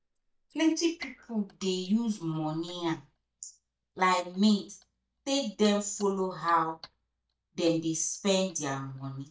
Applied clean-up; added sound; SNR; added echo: neural mask model DeepFilterNet 3.